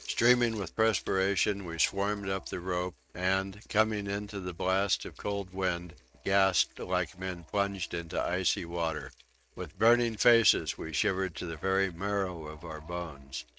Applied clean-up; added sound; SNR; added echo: neural mask model RNNoise.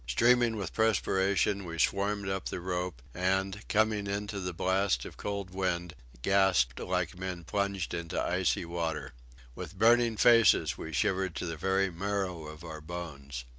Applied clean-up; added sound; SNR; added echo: none; none; none; none.